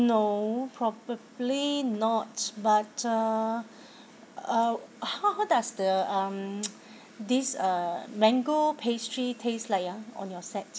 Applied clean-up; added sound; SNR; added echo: none; none; none; none.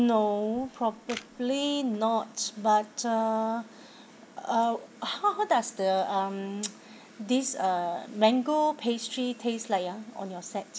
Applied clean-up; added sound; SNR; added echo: none; Camera; 18 dB; none.